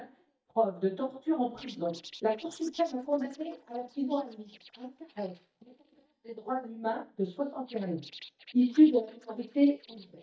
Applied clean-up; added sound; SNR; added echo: neural mask model DeepFilterNet 3.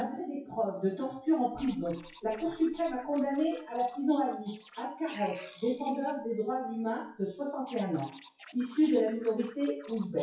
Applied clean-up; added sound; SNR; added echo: classical method WPE with log-MMSE.